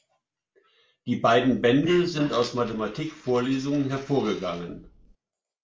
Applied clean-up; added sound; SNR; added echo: neural mask model Resemble Enhance denoiser.